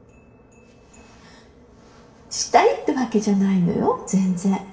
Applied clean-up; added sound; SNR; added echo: none; none; none; reverberation time 0.7 s.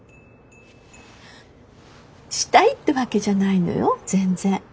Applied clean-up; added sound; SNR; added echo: none; none; none; none.